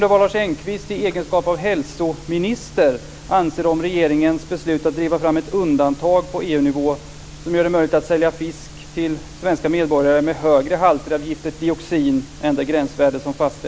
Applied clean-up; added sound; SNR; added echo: none; none; none; none.